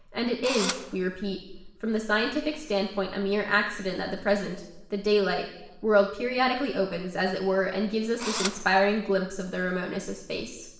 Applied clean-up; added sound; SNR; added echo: none; Engine / Drill; 6 dB; reverberation time 0.9 s.